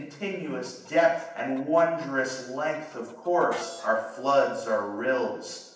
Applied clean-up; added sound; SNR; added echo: neural separator model SepFormer DNS4.